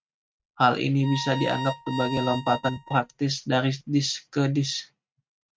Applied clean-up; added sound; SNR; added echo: neural mask model RNNoise.